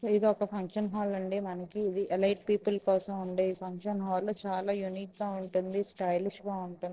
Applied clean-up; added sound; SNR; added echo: neural separator model SepFormer DNS4.